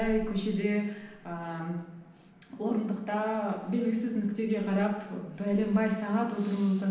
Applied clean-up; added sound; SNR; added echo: none; Breathing; 20 dB; reverberation time 0.9 s.